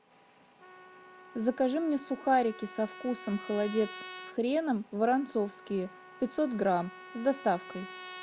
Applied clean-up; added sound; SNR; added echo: none; Trumpet; 17 dB; none.